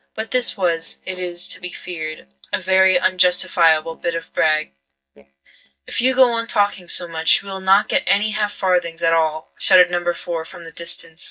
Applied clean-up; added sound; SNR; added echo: neural mask model DeepFilterNet 3.